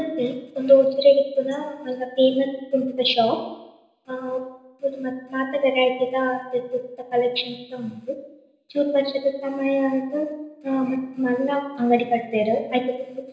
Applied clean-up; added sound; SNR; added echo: none; none; none; reverberation time 0.9 s.